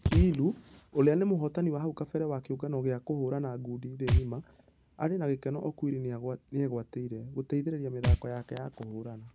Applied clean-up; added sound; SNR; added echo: none; Thump, thud; 4 dB; none.